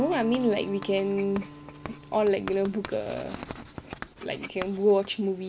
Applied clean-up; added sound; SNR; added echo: none; Writing + Acoustic guitar; 13 dB; none.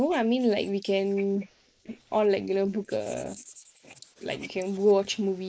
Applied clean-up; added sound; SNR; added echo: neural mask model Resemble Enhance denoiser.